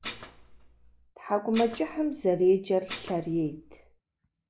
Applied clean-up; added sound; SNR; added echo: none; Dishes, pots, and pans; 16 dB; none.